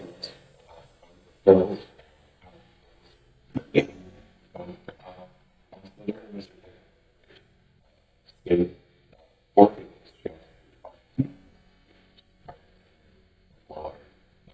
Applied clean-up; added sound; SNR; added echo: neural mask model DeepFilterNet 3.